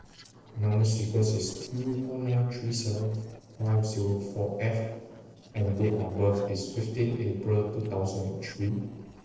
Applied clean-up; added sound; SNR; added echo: neural separator model SepFormer DNS4.